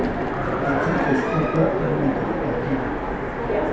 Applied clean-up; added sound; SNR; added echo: none; Train; -4 dB; reverberation time 0.7 s.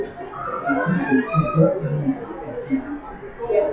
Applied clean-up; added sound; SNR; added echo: classical method WPE with log-MMSE.